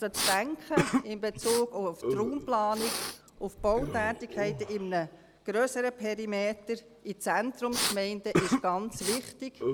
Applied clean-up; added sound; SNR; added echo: none; Respiratory sounds; 3 dB; none.